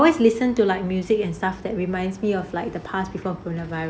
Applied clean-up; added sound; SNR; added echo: none; none; none; none.